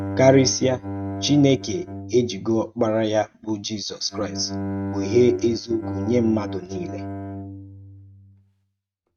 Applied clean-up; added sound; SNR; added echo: neural mask model RNNoise.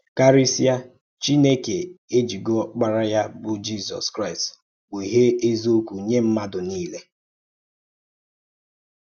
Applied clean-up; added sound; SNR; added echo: none; none; none; none.